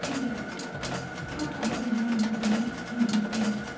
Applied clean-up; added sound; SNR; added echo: none; Mechanisms; 5 dB; reverberation time 0.9 s.